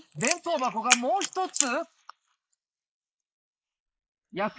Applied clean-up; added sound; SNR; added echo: neural mask model Resemble Enhance denoiser.